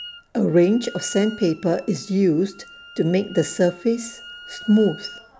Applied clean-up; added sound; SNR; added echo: none; Wind instrument, woodwind instrument; 19 dB; none.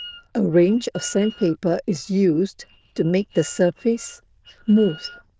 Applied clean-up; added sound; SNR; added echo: neural diffusion model UNIVERSE++.